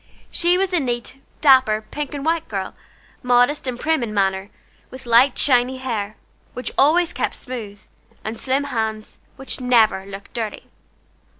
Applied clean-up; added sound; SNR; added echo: none; none; none; none.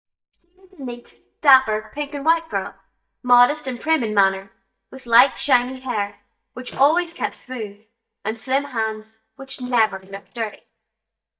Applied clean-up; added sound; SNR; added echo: neural mask model DeepFilterNet 3.